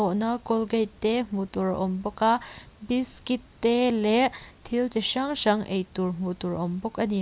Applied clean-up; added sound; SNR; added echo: none; none; none; none.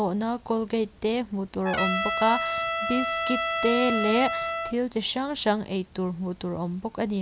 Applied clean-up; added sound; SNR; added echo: none; Trumpet; 1 dB; none.